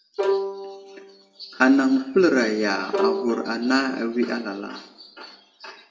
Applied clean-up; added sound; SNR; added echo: none; Bowed string instrument; 7 dB; reverberation time 0.9 s.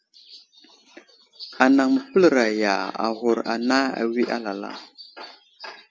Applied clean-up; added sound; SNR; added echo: none; none; none; none.